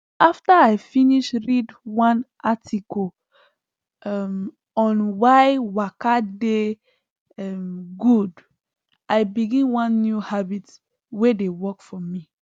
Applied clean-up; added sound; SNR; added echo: none; none; none; none.